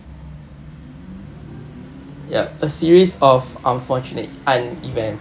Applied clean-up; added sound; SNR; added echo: none; none; none; none.